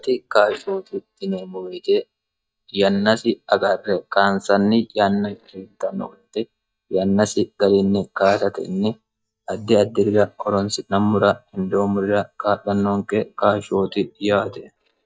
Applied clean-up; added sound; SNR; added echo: neural mask model DeepFilterNet 3.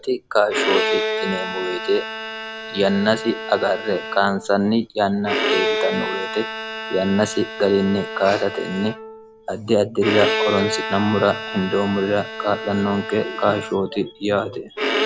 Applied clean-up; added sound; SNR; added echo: none; Bowed string instrument; 5 dB; none.